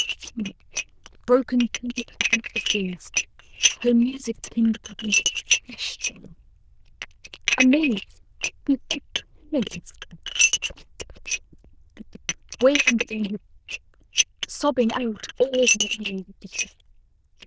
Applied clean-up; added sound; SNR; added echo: neural diffusion model UNIVERSE++.